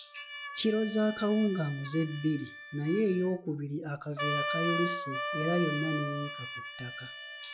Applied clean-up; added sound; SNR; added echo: classical method log-MMSE.